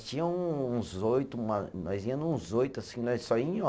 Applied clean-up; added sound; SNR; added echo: none; none; none; none.